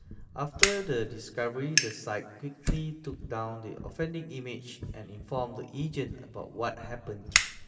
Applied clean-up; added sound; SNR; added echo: none; Fire; -1 dB; reverberation time 2.8 s.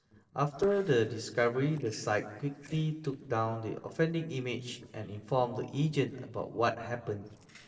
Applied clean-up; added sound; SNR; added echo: neural separator model SepFormer DNS4.